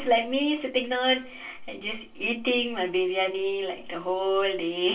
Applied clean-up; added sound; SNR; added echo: none; none; none; reverberation time 0.2 s.